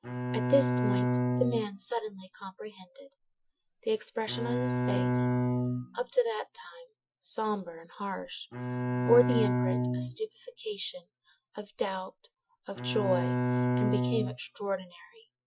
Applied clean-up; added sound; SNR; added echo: classical method Wiener filter.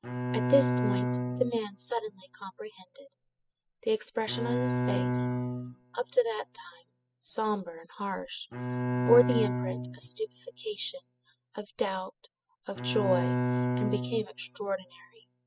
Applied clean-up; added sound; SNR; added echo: classical method spectral subtraction.